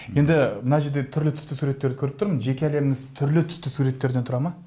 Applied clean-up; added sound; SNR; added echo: none; none; none; none.